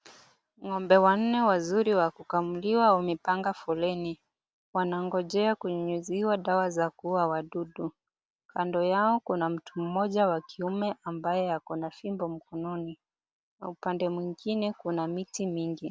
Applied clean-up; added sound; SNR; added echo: none; none; none; none.